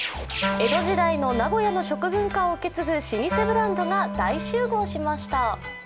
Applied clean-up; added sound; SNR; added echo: none; Wind instrument, woodwind instrument; 7 dB; none.